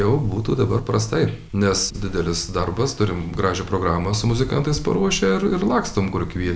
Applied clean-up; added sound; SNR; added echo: none; none; none; none.